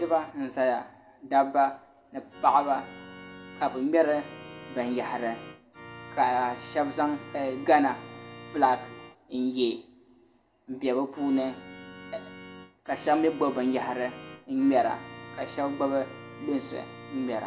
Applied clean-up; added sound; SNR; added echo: none; Organ; 17 dB; reverberation time 0.3 s.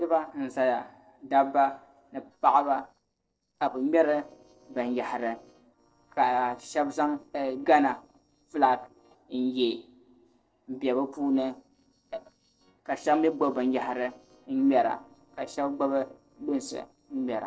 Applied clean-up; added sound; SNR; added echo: neural separator model SepFormer DNS4.